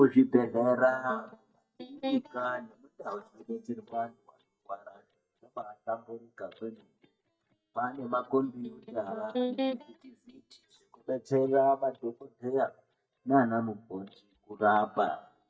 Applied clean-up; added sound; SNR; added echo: neural mask model DeepFilterNet 3.